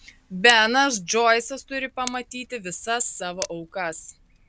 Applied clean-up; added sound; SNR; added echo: none; Tick; 18 dB; none.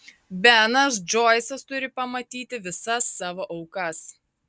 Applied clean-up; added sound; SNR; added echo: none; none; none; none.